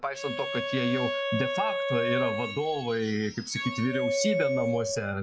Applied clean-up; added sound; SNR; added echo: classical method log-MMSE.